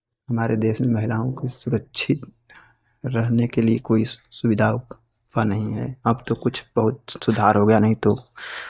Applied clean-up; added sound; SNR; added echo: neural mask model DeepFilterNet 3.